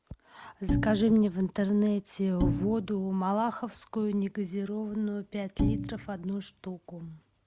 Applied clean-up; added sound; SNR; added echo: none; Bowed string instrument; 3 dB; none.